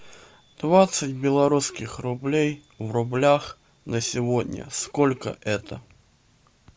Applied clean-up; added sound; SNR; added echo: none; none; none; none.